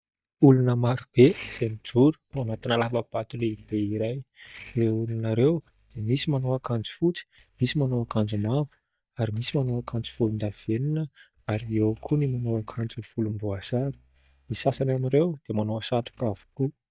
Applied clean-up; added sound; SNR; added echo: neural mask model DeepFilterNet 3.